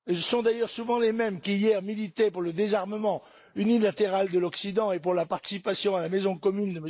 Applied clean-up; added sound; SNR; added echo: neural mask model Resemble Enhance denoiser.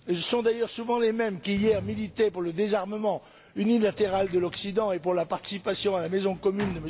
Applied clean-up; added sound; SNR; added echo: none; Sliding door; 19 dB; none.